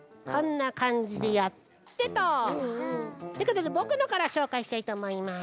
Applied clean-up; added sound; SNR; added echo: none; none; none; none.